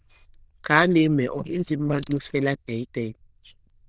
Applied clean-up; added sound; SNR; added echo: neural diffusion model UNIVERSE++.